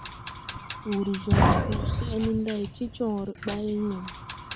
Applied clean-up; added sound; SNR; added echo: none; Fire; -2 dB; none.